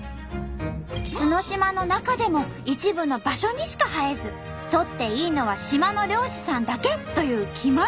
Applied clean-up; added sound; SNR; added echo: none; none; none; none.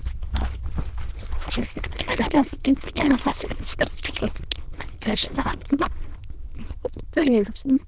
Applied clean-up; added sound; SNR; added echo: neural diffusion model UNIVERSE++.